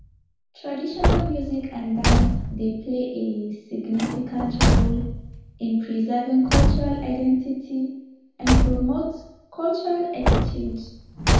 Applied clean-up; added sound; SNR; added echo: none; Slam / Truck / Car; -2 dB; reverberation time 0.8 s.